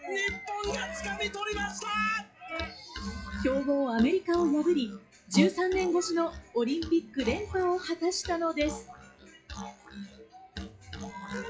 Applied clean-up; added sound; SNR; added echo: classical method WPE with log-MMSE.